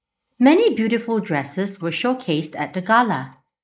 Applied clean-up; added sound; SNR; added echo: neural mask model Resemble Enhance denoiser.